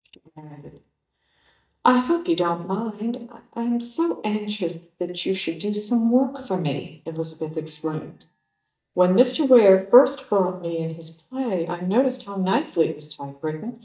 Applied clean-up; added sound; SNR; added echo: neural mask model DeepFilterNet 3.